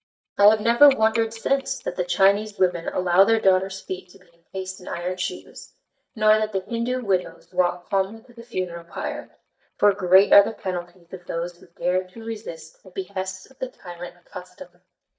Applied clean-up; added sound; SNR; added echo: neural mask model DeepFilterNet 3.